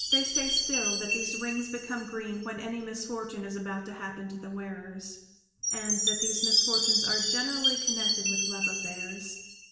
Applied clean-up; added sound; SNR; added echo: none; Chime; -5 dB; reverberation time 0.9 s.